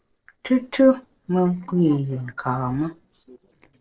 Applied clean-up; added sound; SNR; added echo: neural separator model SepFormer DNS4.